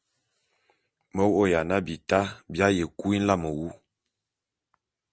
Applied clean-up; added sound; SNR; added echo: none; none; none; none.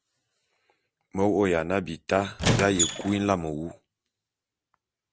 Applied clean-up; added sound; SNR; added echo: none; Squeak; -1 dB; none.